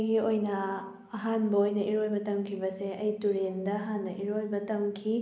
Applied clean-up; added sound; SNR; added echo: none; none; none; none.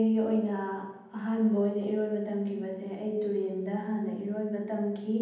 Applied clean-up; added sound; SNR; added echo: none; none; none; reverberation time 0.8 s.